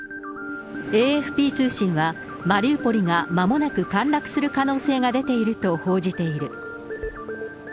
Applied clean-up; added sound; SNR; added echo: none; none; none; none.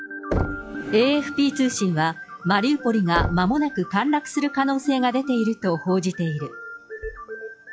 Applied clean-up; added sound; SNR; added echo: classical method log-MMSE.